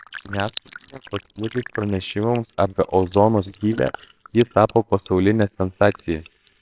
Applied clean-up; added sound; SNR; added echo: neural separator model SepFormer WHAMR!.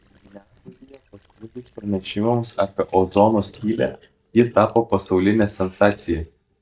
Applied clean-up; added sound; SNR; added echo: neural mask model DeepFilterNet 3.